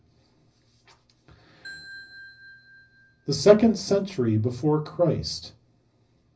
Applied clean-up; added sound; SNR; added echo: none; Ringtone / Bell; 19 dB; reverberation time 0.4 s.